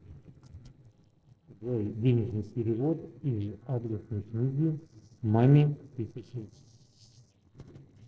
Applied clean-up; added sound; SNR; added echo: neural separator model SepFormer DNS4.